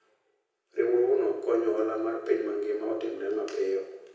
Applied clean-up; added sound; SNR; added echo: none; none; none; reverberation time 0.9 s.